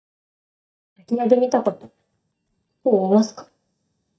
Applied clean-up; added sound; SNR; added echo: neural mask model DeepFilterNet 3.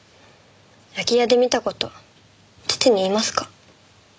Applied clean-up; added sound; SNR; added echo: none; none; none; none.